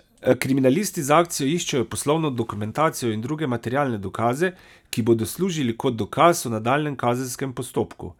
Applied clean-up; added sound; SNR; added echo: none; none; none; none.